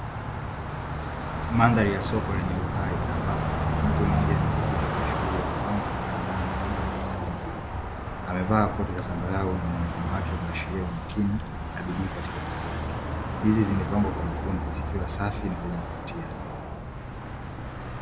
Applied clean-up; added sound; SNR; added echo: none; Car passing by; -1 dB; none.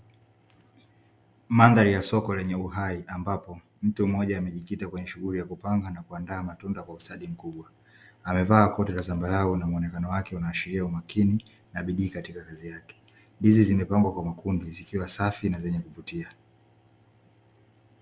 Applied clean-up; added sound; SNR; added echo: none; none; none; none.